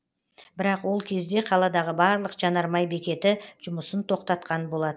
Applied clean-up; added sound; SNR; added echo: none; none; none; none.